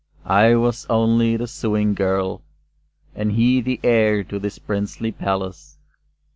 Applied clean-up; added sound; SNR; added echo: none; none; none; none.